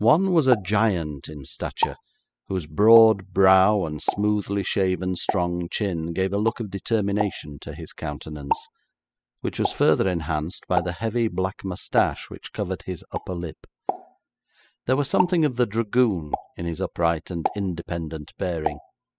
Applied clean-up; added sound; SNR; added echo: classical method spectral subtraction.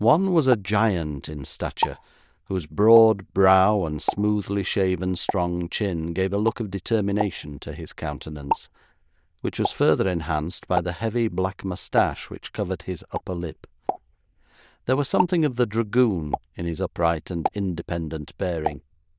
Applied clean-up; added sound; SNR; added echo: neural diffusion model UNIVERSE++.